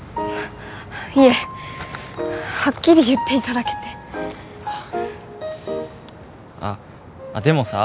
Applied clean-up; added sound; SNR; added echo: none; none; none; none.